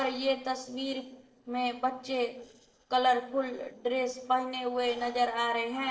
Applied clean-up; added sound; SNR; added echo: neural separator model SepFormer DNS4.